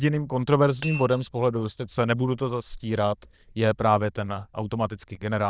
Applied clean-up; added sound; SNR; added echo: neural diffusion model UNIVERSE++.